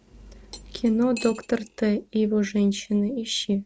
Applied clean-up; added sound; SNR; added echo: none; Cutlery, silverware; 20 dB; none.